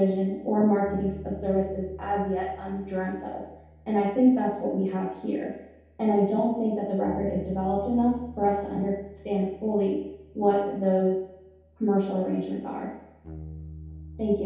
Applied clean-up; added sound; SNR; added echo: none; Bass guitar; 19 dB; reverberation time 0.8 s.